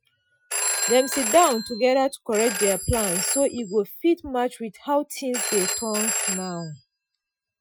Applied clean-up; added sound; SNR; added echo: classical method Wiener filter.